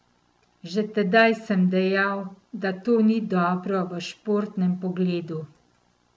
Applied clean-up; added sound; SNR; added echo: none; none; none; none.